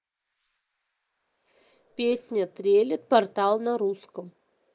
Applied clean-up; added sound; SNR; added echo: neural mask model Resemble Enhance denoiser.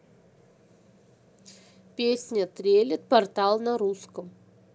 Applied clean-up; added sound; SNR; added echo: none; none; none; none.